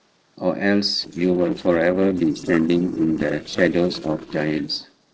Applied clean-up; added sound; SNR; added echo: neural separator model SepFormer DNS4.